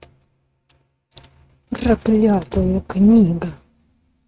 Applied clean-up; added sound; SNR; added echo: neural mask model RNNoise.